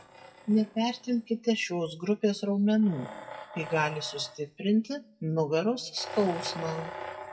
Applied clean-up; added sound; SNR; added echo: classical method WPE with log-MMSE.